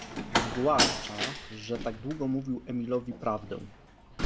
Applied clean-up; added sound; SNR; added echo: none; Slam; 1 dB; none.